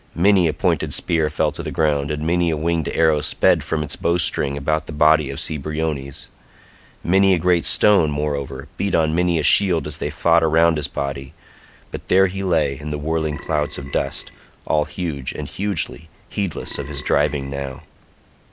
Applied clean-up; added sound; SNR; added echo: none; Burping, eructation; 19 dB; none.